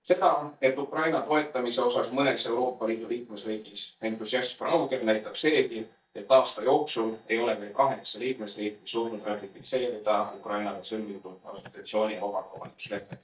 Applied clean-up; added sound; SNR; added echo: neural mask model DeepFilterNet 3.